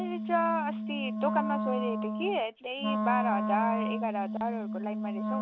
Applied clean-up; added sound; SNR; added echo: none; Wind instrument, woodwind instrument; 0 dB; none.